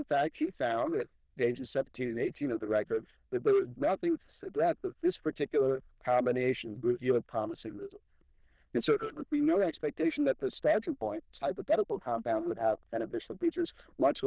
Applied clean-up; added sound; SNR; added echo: neural diffusion model UNIVERSE++.